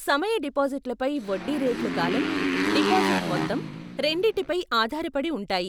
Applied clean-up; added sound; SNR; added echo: none; Motorcycle; 1 dB; none.